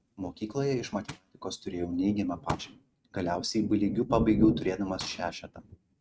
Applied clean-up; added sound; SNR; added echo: neural mask model RNNoise.